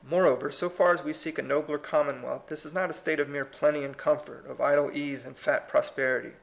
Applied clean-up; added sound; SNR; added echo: none; none; none; none.